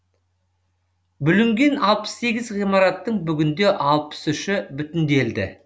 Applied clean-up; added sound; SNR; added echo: none; none; none; none.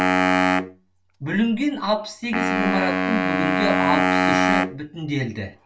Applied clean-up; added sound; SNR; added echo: none; Wind instrument, woodwind instrument; -4 dB; reverberation time 0.1 s.